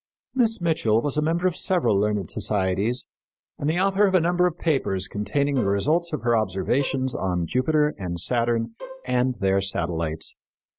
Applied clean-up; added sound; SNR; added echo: none; Bowed string instrument; 16 dB; none.